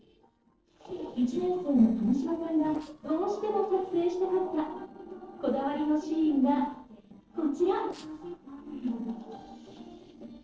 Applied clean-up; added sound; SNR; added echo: neural separator model SepFormer DNS4.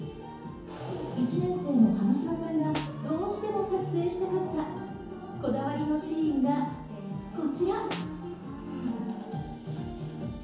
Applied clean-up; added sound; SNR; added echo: none; Snare drum; 16 dB; reverberation time 1.0 s.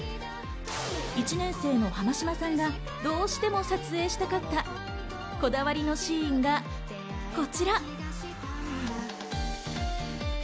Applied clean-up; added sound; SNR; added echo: none; none; none; none.